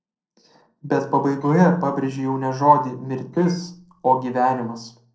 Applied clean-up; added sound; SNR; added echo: neural separator model SepFormer DNS4.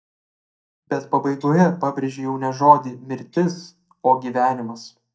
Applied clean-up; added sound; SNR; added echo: neural mask model DeepFilterNet 3.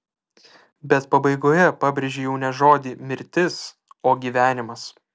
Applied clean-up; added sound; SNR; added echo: none; none; none; none.